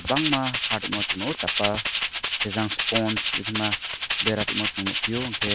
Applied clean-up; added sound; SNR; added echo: none; Rattle (instrument); -2 dB; none.